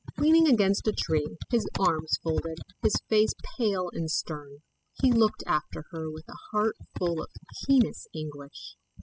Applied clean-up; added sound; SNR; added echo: classical method spectral subtraction.